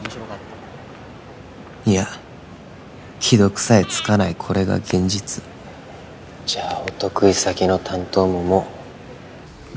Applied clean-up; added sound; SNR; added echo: none; Breathing; 14 dB; none.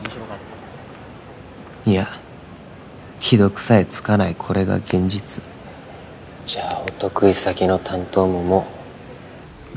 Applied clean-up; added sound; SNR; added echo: none; none; none; none.